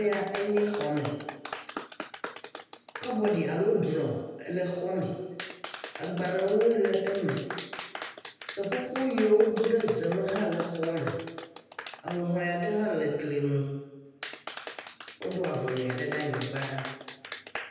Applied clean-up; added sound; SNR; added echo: none; Clapping; 12 dB; reverberation time 1.1 s.